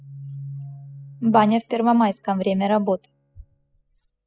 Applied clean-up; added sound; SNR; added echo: classical method spectral subtraction.